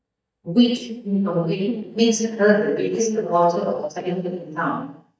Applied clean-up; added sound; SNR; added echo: neural mask model DeepFilterNet 3.